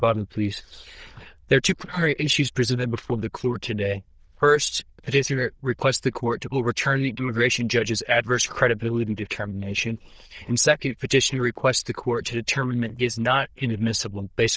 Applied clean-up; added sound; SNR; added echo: neural diffusion model UNIVERSE++.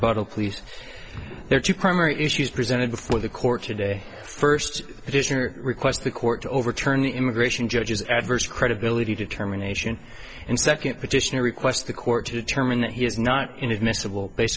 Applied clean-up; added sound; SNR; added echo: none; Slam; 15 dB; none.